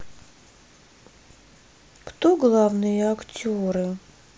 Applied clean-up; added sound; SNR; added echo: none; none; none; none.